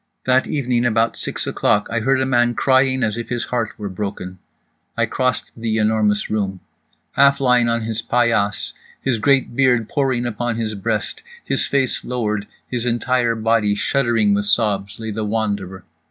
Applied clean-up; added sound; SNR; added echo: none; none; none; none.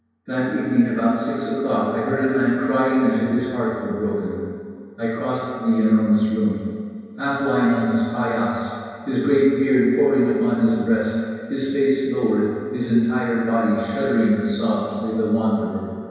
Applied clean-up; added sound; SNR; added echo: none; none; none; reverberation time 2.2 s.